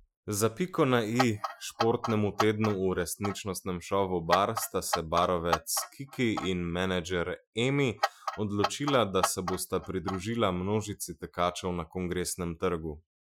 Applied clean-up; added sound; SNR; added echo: classical method Wiener filter.